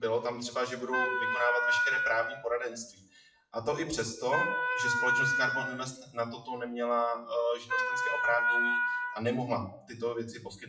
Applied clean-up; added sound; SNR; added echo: classical method WPE with log-MMSE.